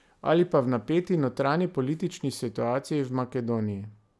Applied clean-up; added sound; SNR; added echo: none; none; none; none.